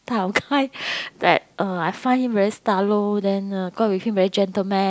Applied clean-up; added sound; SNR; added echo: none; none; none; none.